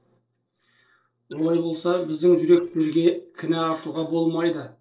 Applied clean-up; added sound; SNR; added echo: neural separator model SepFormer DNS4.